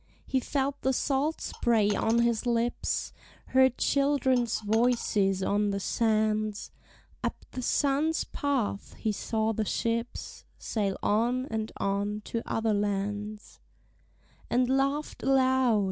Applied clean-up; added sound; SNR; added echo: none; Coin (dropping); 19 dB; none.